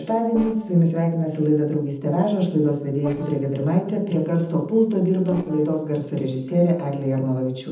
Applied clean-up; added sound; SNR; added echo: neural separator model SepFormer DNS4.